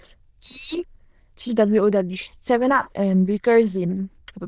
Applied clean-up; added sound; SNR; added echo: neural diffusion model UNIVERSE++.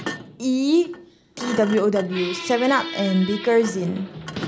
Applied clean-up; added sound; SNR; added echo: none; Squeak + Thump, thud; 11 dB; none.